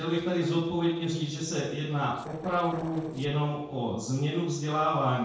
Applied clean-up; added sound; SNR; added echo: neural separator model SepFormer DNS4.